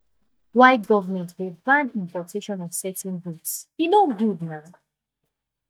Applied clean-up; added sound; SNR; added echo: neural mask model DeepFilterNet 3.